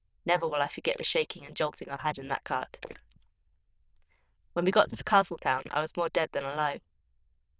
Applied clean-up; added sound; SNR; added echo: neural diffusion model UNIVERSE++.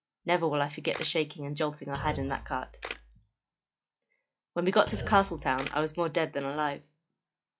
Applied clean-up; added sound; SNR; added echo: classical method log-MMSE.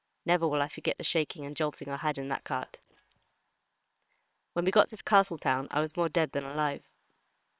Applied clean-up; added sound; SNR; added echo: neural separator model SepFormer WHAM!.